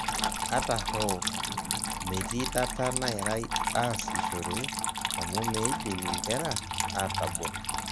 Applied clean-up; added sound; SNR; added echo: none; Trickle, dribble / Water tap, faucet; -2 dB; none.